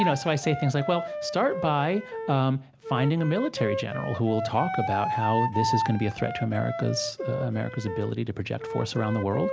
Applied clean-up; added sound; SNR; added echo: none; Wind instrument, woodwind instrument; 5 dB; none.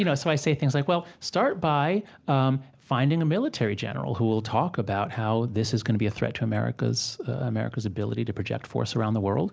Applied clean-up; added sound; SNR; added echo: none; none; none; none.